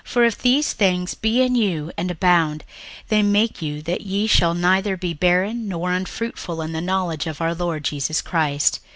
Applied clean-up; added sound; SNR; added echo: none; none; none; none.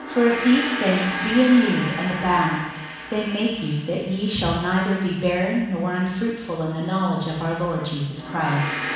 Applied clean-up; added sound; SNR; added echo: none; Gong; 10 dB; reverberation time 1.1 s.